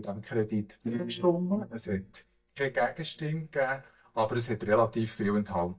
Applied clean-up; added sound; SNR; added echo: neural mask model DeepFilterNet 3.